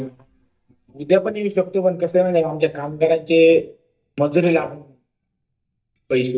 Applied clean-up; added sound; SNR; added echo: neural mask model DeepFilterNet 3.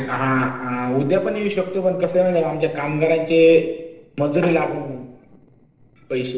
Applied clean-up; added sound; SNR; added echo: neural separator model SepFormer DNS4.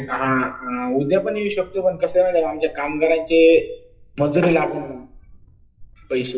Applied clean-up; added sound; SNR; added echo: classical method WPE with log-MMSE.